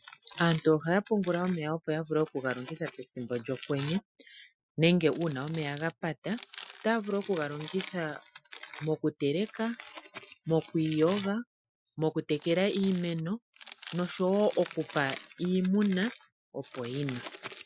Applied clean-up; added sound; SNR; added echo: classical method Wiener filter.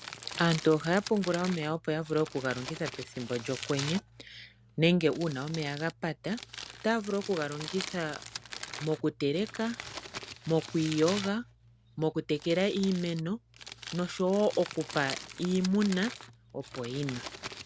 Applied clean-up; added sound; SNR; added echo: none; Crumpling, crinkling; 13 dB; none.